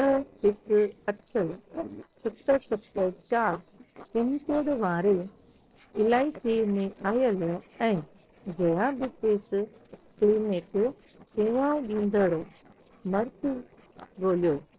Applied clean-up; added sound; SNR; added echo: neural separator model SepFormer DNS4.